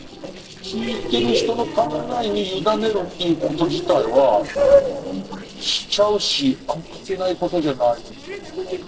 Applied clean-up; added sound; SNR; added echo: neural separator model SepFormer DNS4.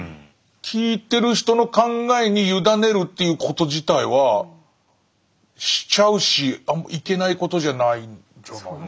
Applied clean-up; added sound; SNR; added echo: none; none; none; none.